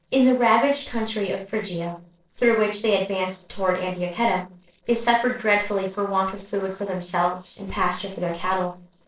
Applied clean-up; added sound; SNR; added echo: neural separator model SepFormer DNS4.